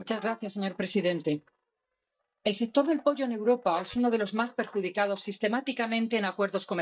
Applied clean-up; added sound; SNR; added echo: neural mask model DeepFilterNet 3.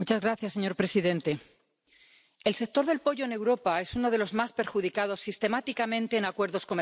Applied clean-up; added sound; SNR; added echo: none; none; none; none.